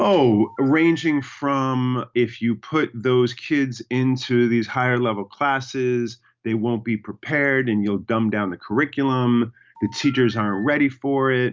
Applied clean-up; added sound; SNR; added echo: none; Telephone; 20 dB; none.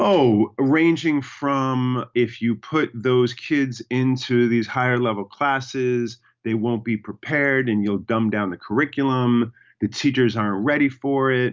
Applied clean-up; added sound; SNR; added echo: none; none; none; none.